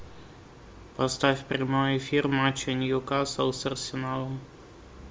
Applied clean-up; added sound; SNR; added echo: none; none; none; none.